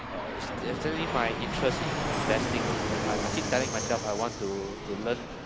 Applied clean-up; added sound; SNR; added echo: none; Fixed-wing aircraft, airplane; -1 dB; none.